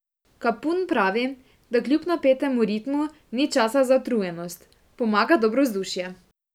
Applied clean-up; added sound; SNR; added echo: none; none; none; none.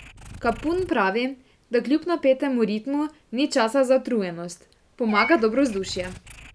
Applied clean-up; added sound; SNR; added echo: none; Meow / Purr; 16 dB; none.